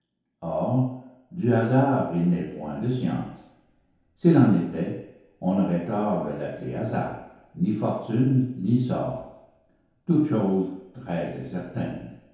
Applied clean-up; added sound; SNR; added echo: none; none; none; reverberation time 0.8 s.